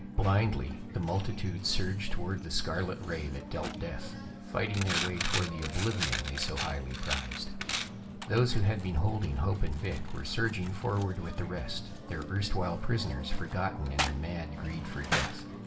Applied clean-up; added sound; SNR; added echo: none; Coin (dropping); 7 dB; reverberation time 0.7 s.